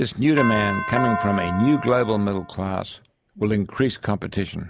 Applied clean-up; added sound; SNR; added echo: none; Doorbell; 5 dB; none.